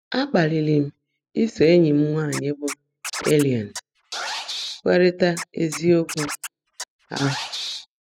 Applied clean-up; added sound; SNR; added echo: classical method spectral subtraction.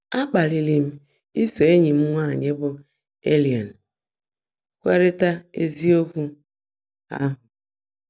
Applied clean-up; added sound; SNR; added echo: none; none; none; none.